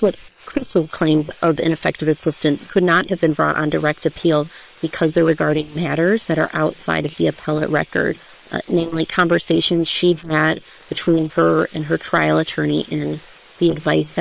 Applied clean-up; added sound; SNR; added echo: neural separator model SepFormer WHAM!.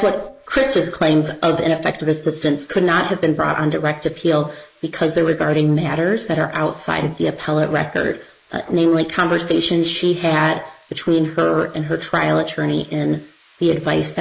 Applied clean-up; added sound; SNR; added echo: neural mask model Resemble Enhance denoiser.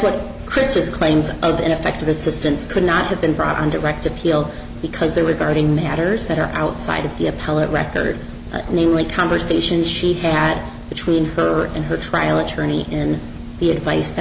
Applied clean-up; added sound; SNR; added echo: none; none; none; none.